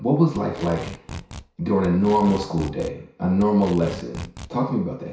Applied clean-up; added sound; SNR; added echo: none; Packing tape, duct tape; 15 dB; reverberation time 0.6 s.